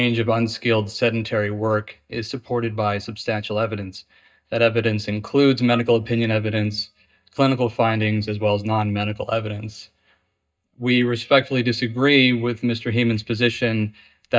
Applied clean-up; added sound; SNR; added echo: neural mask model DeepFilterNet 3.